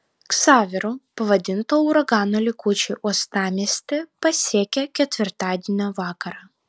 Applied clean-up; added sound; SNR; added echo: none; none; none; none.